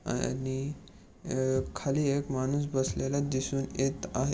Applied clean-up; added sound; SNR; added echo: none; Thump, thud; 13 dB; none.